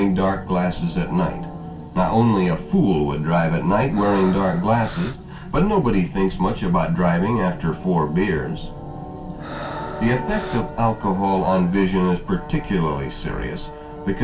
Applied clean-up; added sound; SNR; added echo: none; Breathing; 15 dB; reverberation time 0.2 s.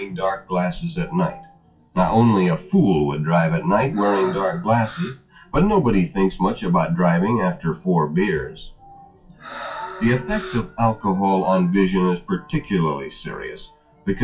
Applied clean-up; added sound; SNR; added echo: classical method WPE with log-MMSE.